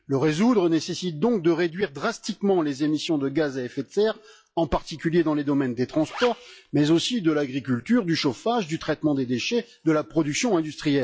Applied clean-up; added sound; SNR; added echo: classical method log-MMSE.